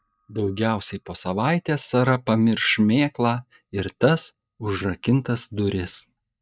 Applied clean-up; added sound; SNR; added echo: neural mask model DeepFilterNet 3.